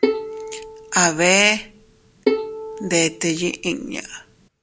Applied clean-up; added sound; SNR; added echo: none; Bowed string instrument; 5 dB; none.